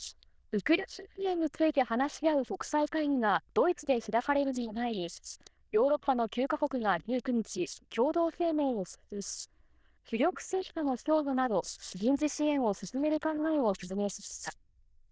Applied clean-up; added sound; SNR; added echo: neural diffusion model UNIVERSE++.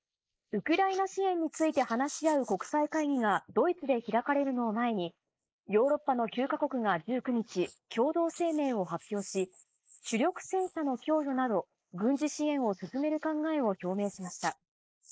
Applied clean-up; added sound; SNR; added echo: neural mask model Resemble Enhance denoiser.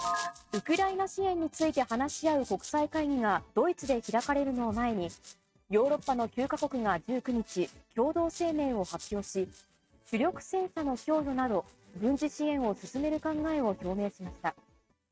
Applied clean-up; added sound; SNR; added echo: neural mask model RNNoise.